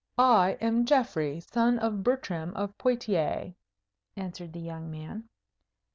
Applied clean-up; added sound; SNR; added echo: none; none; none; none.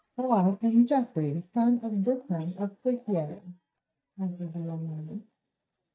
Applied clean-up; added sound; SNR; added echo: neural mask model DeepFilterNet 3.